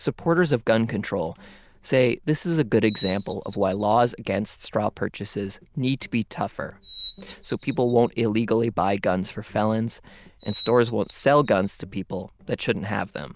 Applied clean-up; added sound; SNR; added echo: neural diffusion model UNIVERSE++.